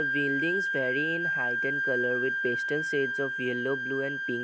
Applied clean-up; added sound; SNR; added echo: none; Wind instrument, woodwind instrument; -2 dB; none.